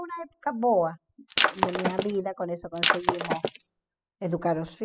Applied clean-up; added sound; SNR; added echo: classical method spectral subtraction.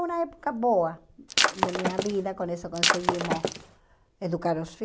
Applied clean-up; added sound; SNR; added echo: none; Shatter; -3 dB; none.